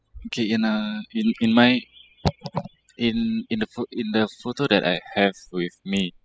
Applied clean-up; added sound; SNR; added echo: classical method spectral subtraction.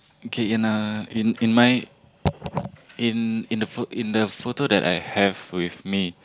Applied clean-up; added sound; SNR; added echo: none; none; none; none.